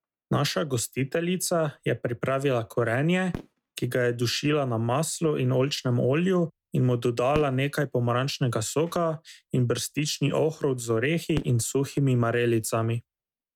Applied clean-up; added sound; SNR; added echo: neural mask model RNNoise.